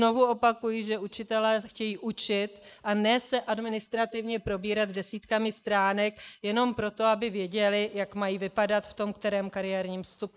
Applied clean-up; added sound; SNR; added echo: neural mask model Resemble Enhance denoiser.